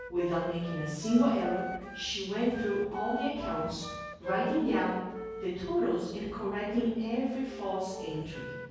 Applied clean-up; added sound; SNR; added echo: none; Wind instrument, woodwind instrument; 10 dB; reverberation time 1.3 s.